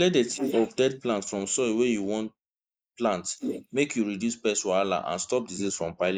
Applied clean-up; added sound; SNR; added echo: neural mask model Resemble Enhance denoiser.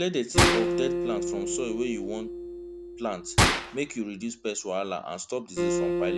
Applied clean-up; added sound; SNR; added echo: none; Acoustic guitar + Gunshot, gunfire; -4 dB; none.